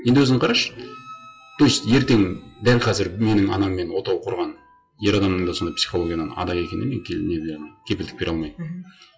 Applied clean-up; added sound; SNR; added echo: classical method WPE with log-MMSE.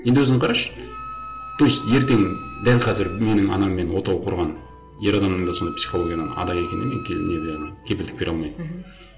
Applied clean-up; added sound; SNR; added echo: none; Wind instrument, woodwind instrument; 16 dB; reverberation time 1.5 s.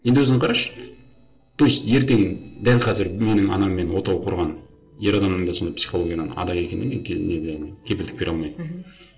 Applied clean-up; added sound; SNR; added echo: neural separator model SepFormer DNS4.